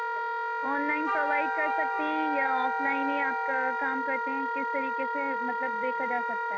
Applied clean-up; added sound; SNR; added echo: none; Wind instrument, woodwind instrument + Wind instrument, woodwind instrument; -4 dB; none.